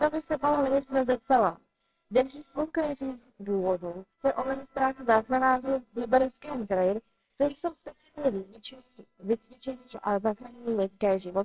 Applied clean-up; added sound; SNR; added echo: neural separator model SepFormer WHAMR!.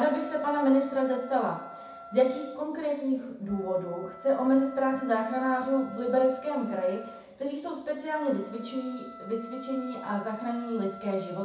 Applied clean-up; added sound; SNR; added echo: none; Wind instrument, woodwind instrument; 17 dB; reverberation time 0.6 s.